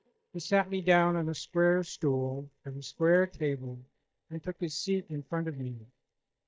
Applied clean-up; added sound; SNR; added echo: neural mask model DeepFilterNet 3.